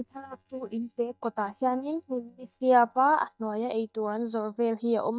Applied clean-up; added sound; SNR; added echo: neural mask model DeepFilterNet 3.